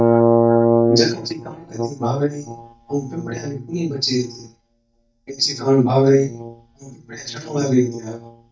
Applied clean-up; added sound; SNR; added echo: neural mask model DeepFilterNet 3.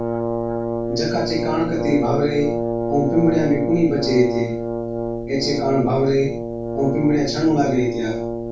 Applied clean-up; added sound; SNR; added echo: none; Brass instrument; 3 dB; reverberation time 0.4 s.